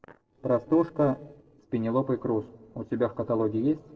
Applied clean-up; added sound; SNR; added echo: neural separator model SepFormer DNS4.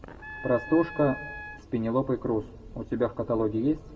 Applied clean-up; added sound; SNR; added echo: none; Wind instrument, woodwind instrument; 13 dB; reverberation time 0.3 s.